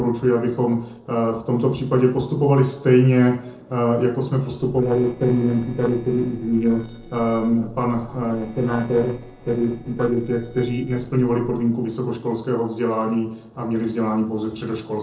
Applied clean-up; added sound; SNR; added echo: neural separator model SepFormer DNS4.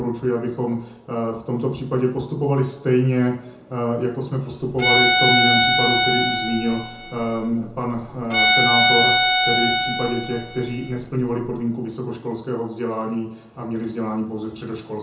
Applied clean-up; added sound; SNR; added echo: none; Bowed string instrument; -4 dB; reverberation time 0.6 s.